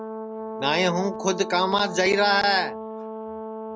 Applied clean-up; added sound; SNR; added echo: none; Brass instrument; 9 dB; none.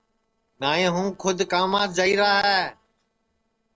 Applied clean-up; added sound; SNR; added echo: neural separator model SepFormer DNS4.